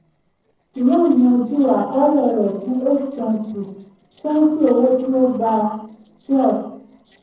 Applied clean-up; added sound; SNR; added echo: neural separator model SepFormer DNS4.